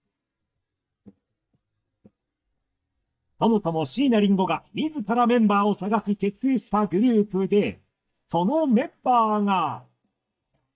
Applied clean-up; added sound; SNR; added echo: neural mask model DeepFilterNet 3.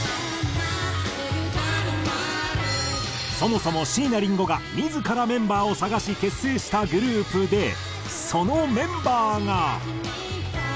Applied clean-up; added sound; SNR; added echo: none; none; none; none.